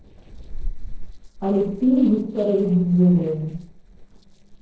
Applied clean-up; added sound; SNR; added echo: neural separator model SepFormer DNS4.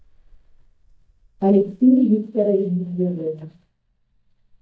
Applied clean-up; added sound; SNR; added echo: neural mask model DeepFilterNet 3.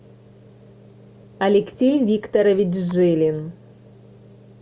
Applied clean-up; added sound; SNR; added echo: none; none; none; none.